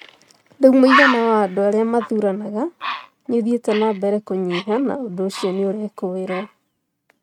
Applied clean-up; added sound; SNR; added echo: neural mask model RNNoise.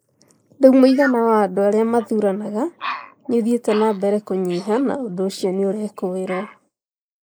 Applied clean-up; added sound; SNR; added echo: neural mask model Resemble Enhance denoiser.